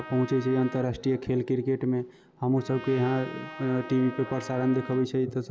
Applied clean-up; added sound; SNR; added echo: none; Trumpet; 17 dB; none.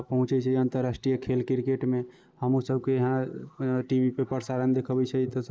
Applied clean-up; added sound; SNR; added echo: neural mask model Resemble Enhance denoiser.